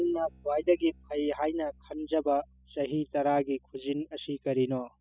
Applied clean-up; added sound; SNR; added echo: classical method spectral subtraction.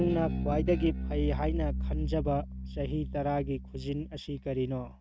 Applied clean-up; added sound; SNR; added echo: neural mask model RNNoise.